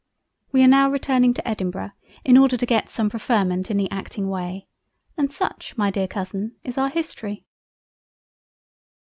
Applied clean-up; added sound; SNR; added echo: none; none; none; none.